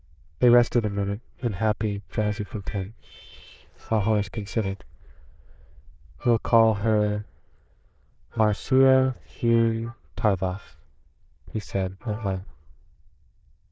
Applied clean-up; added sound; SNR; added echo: neural diffusion model UNIVERSE++.